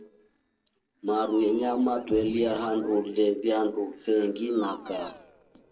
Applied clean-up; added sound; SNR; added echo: neural separator model SepFormer DNS4.